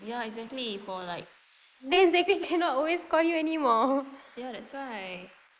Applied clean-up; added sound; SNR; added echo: neural mask model Resemble Enhance denoiser.